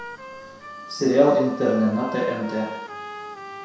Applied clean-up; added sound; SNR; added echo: none; Trumpet; 13 dB; reverberation time 0.7 s.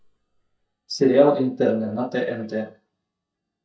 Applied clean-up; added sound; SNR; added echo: neural mask model DeepFilterNet 3.